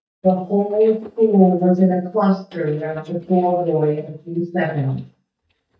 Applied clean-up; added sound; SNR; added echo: neural mask model DeepFilterNet 3.